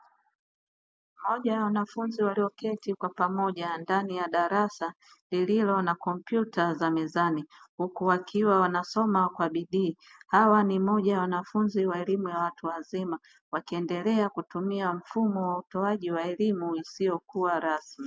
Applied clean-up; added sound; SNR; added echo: none; none; none; none.